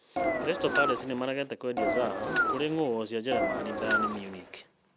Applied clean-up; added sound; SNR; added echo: none; Engine; -2 dB; none.